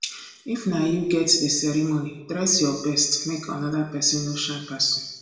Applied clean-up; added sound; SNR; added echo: none; none; none; reverberation time 0.8 s.